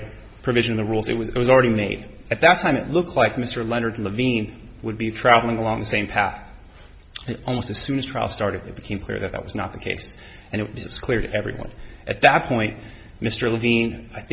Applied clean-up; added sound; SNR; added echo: none; none; none; none.